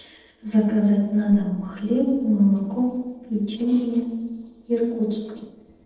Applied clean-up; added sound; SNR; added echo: neural separator model SepFormer DNS4.